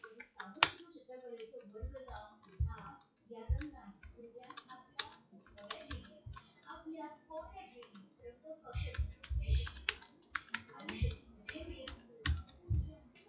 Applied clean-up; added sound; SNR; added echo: classical method WPE with log-MMSE.